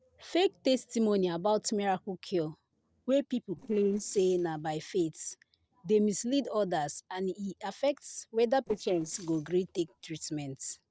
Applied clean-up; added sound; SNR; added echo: neural separator model SepFormer DNS4.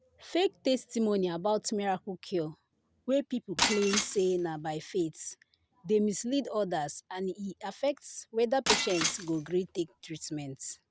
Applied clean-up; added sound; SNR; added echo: none; Shatter; 2 dB; none.